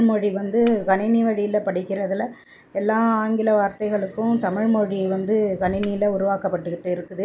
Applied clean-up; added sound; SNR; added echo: none; Cutlery, silverware; 13 dB; none.